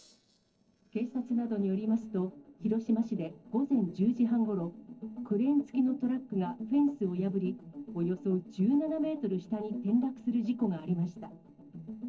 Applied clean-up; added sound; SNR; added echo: neural separator model SepFormer DNS4.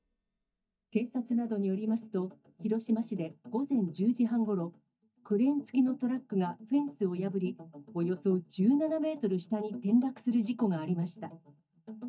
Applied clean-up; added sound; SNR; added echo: neural mask model DeepFilterNet 3.